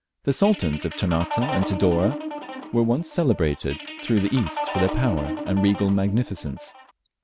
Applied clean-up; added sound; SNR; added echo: none; Guitar; 9 dB; none.